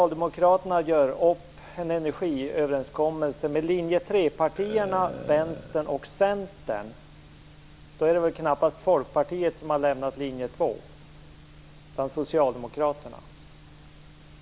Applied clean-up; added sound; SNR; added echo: none; Burping, eructation; 15 dB; none.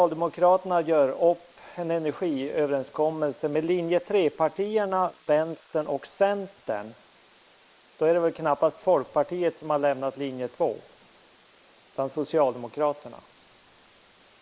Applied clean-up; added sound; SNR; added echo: neural mask model Resemble Enhance denoiser.